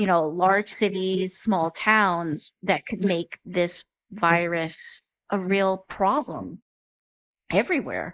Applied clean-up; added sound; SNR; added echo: neural mask model Resemble Enhance denoiser.